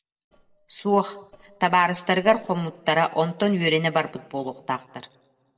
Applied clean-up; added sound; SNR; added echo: neural separator model SepFormer DNS4.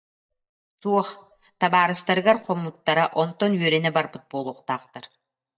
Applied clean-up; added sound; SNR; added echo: neural mask model DeepFilterNet 3.